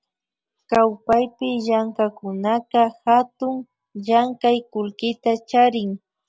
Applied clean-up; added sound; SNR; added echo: none; none; none; none.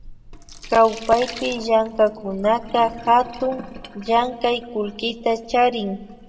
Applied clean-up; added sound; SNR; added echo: none; Sink (filling or washing); 18 dB; reverberation time 0.9 s.